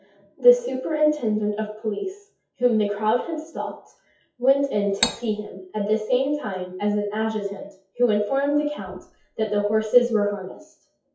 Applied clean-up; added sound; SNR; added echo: classical method WPE with log-MMSE.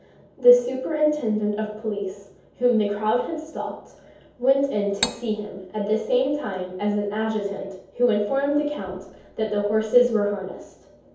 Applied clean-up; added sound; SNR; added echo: none; Cutlery, silverware; 6 dB; reverberation time 0.7 s.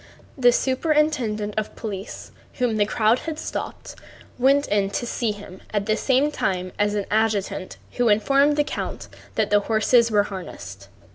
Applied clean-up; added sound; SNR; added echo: none; none; none; none.